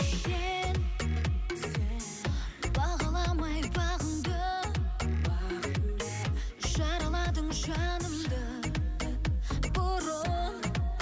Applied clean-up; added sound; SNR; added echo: none; none; none; none.